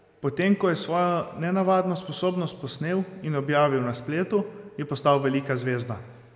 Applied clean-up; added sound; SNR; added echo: none; none; none; none.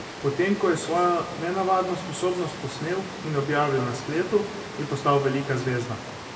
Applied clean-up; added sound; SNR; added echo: none; Water; 12 dB; reverberation time 1.3 s.